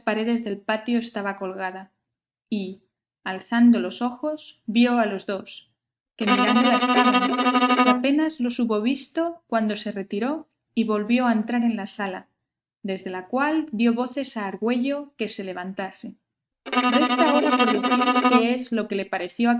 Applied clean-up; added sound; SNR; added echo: neural mask model RNNoise.